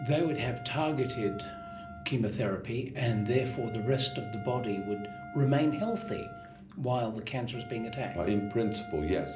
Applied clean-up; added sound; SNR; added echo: none; Wind instrument, woodwind instrument; 14 dB; reverberation time 0.5 s.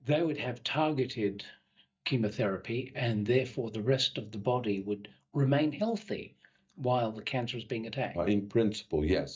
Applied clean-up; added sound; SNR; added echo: neural mask model DeepFilterNet 3.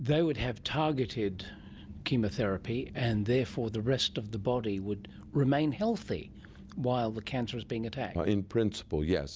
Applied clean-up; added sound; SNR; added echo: none; none; none; none.